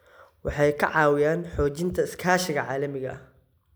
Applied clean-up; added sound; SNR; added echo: none; none; none; none.